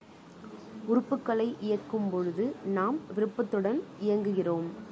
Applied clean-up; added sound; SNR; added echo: none; none; none; none.